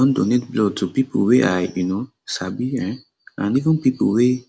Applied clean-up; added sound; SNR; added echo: none; none; none; none.